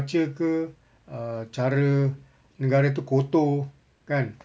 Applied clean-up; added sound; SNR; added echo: none; none; none; none.